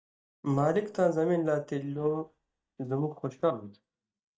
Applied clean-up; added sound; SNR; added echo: neural mask model DeepFilterNet 3.